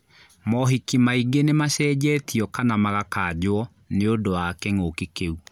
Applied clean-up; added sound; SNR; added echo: none; none; none; none.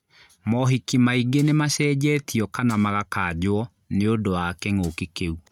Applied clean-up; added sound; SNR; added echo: neural mask model RNNoise.